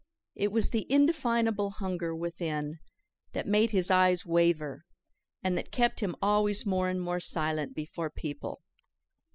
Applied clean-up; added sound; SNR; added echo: classical method spectral subtraction.